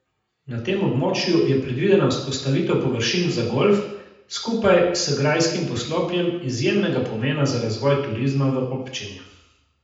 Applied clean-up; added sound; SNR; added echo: none; none; none; reverberation time 0.9 s.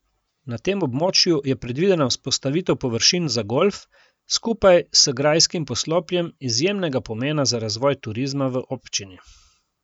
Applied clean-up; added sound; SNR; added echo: none; none; none; none.